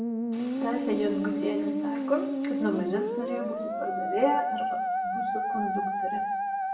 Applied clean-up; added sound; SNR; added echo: none; Musical instrument; -2 dB; reverberation time 0.7 s.